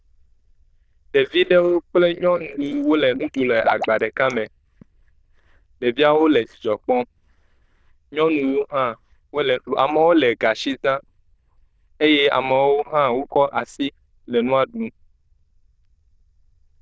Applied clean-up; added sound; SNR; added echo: neural diffusion model UNIVERSE++.